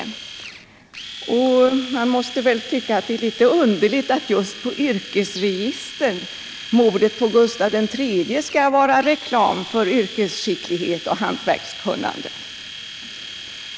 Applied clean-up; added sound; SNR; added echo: none; Domestic sounds, home sounds; 14 dB; none.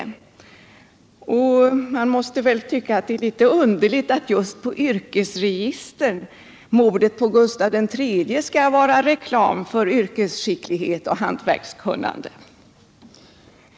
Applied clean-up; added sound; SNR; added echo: none; none; none; none.